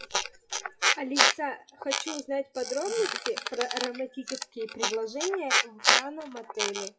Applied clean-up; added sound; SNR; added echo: classical method WPE with log-MMSE.